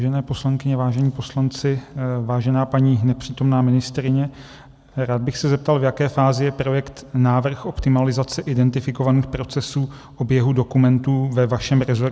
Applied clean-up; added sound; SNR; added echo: none; none; none; none.